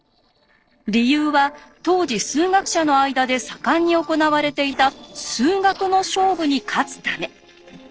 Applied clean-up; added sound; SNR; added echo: neural separator model SepFormer DNS4.